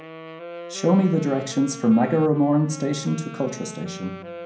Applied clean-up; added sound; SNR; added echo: none; Wind instrument, woodwind instrument; 16 dB; reverberation time 0.5 s.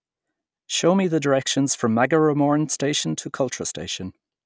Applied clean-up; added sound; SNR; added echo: none; none; none; none.